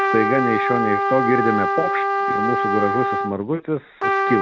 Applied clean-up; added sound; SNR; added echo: none; Trumpet; -2 dB; none.